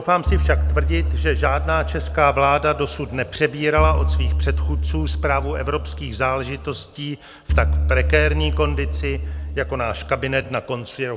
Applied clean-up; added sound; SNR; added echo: none; Bowed string instrument; -1 dB; none.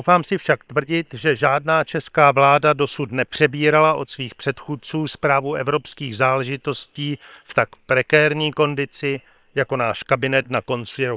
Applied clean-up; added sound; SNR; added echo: neural separator model SepFormer WHAM!.